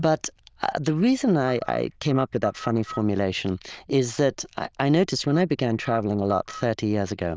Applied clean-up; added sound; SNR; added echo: neural diffusion model UNIVERSE++.